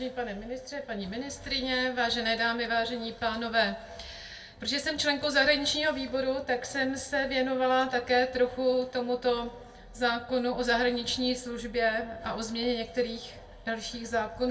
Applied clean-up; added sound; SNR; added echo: none; none; none; reverberation time 0.2 s.